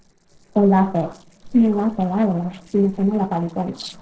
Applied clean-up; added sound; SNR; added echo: neural separator model SepFormer DNS4.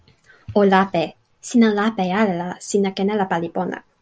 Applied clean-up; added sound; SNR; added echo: none; none; none; none.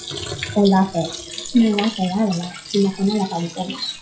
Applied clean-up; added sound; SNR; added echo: classical method WPE with log-MMSE.